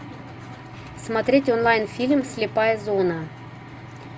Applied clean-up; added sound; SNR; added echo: none; none; none; none.